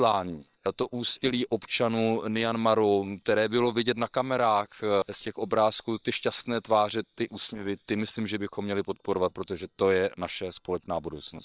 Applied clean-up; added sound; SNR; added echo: neural separator model SepFormer WHAM!.